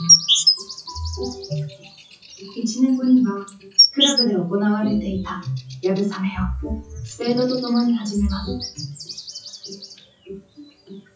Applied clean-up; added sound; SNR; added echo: classical method WPE with log-MMSE.